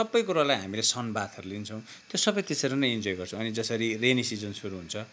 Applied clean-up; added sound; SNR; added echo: none; none; none; none.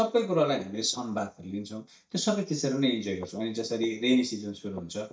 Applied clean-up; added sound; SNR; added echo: neural mask model DeepFilterNet 3.